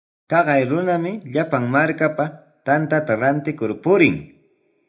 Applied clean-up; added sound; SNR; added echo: none; none; none; reverberation time 0.3 s.